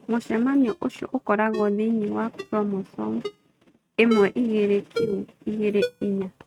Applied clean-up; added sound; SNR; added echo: neural mask model RNNoise.